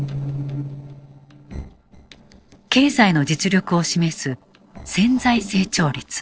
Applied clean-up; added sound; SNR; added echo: neural separator model SepFormer DNS4.